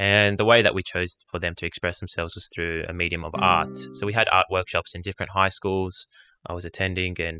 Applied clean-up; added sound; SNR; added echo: classical method spectral subtraction.